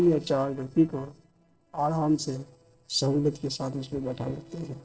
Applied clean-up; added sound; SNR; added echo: neural separator model SepFormer DNS4.